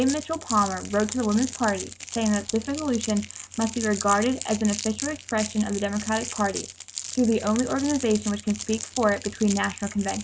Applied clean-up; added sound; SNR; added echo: none; Crackle; 10 dB; none.